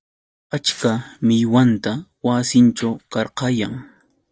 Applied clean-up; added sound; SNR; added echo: neural mask model DeepFilterNet 3.